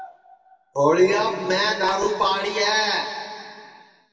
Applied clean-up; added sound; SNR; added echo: none; none; none; reverberation time 2.3 s.